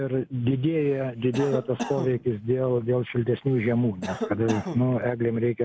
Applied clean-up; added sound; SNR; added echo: none; Cough; 11 dB; none.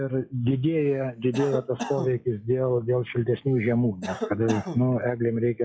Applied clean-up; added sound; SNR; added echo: classical method log-MMSE.